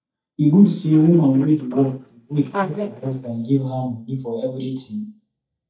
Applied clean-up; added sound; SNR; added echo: neural mask model DeepFilterNet 3.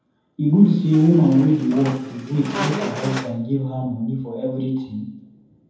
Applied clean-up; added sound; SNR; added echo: none; Squeak; 11 dB; reverberation time 0.9 s.